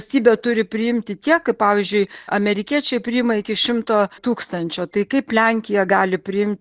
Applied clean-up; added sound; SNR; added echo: none; none; none; none.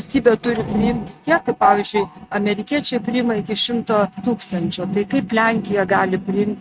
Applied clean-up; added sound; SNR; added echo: neural mask model RNNoise.